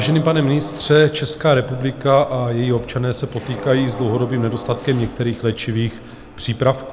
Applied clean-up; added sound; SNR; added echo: none; Mechanisms; 16 dB; none.